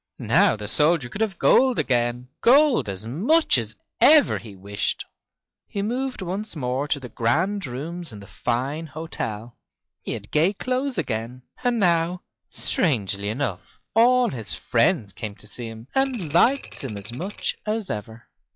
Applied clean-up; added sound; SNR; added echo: classical method log-MMSE.